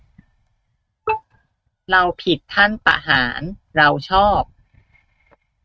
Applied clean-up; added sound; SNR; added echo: neural mask model RNNoise.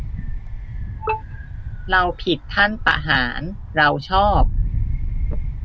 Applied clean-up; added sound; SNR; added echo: none; Wind; 2 dB; none.